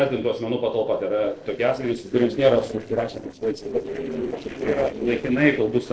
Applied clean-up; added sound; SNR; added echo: neural separator model SepFormer DNS4.